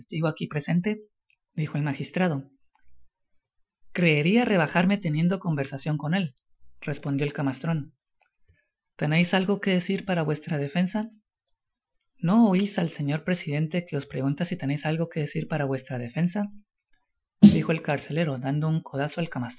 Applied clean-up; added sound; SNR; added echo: classical method Wiener filter.